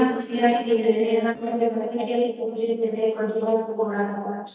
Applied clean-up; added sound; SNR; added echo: neural mask model DeepFilterNet 3.